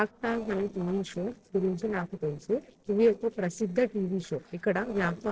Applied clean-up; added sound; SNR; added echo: neural separator model SepFormer DNS4.